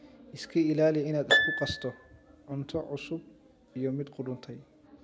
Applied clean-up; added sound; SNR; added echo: none; Harp; 2 dB; none.